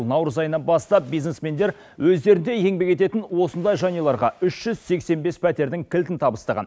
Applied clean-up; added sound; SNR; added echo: none; none; none; none.